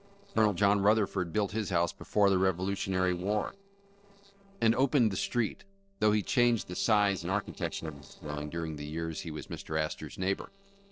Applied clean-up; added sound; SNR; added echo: neural separator model SepFormer DNS4.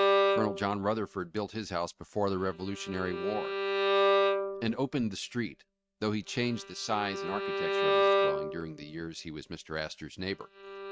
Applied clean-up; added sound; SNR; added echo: neural mask model RNNoise.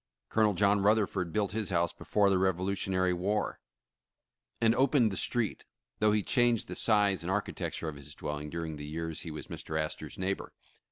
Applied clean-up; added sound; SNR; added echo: none; none; none; none.